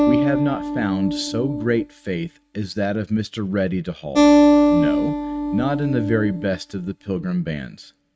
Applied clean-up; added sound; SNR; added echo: neural mask model RNNoise.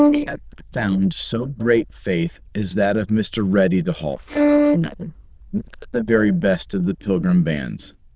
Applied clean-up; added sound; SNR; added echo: neural diffusion model UNIVERSE++.